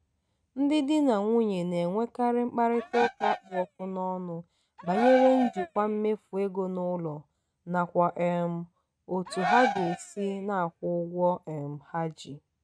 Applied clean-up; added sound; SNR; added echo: neural mask model RNNoise.